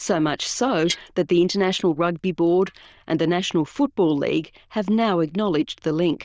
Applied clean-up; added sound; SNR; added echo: neural diffusion model UNIVERSE++.